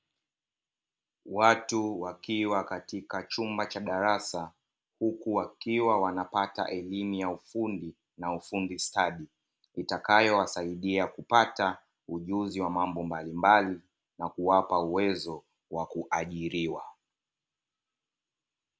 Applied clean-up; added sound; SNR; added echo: none; none; none; none.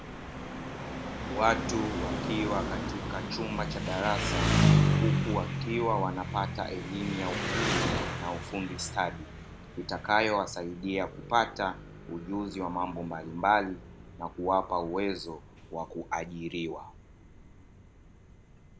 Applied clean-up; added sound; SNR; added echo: none; Engine; 0 dB; none.